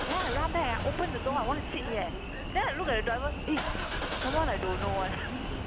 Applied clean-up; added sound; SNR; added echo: none; Engine starting / Car; 1 dB; none.